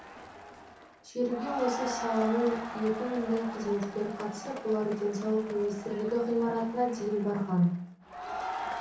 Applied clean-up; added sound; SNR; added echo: none; Crowd; 9 dB; reverberation time 0.6 s.